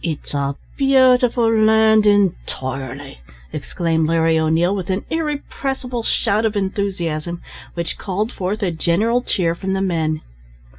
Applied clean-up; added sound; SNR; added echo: none; none; none; none.